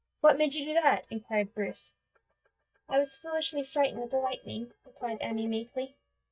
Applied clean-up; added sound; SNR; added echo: neural mask model DeepFilterNet 3.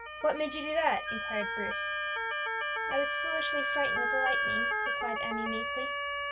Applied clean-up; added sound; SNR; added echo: none; Motor vehicle (road) / Siren + Wind instrument, woodwind instrument; -3 dB; none.